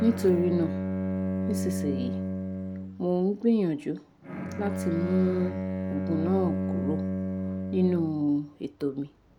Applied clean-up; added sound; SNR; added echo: none; Bowed string instrument; 3 dB; none.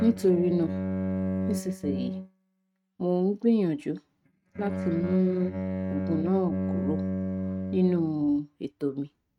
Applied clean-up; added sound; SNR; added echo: neural mask model RNNoise.